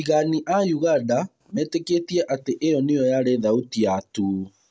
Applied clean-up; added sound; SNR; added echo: none; none; none; none.